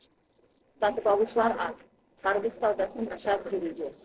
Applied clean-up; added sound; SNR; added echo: neural separator model SepFormer DNS4.